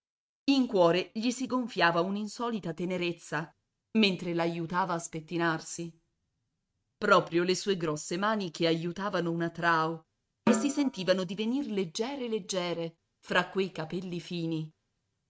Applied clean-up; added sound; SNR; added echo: neural mask model RNNoise.